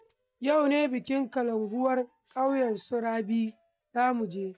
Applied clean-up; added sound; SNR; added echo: neural mask model DeepFilterNet 3.